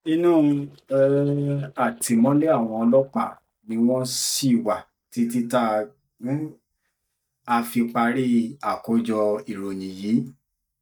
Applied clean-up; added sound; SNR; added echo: neural mask model DeepFilterNet 3.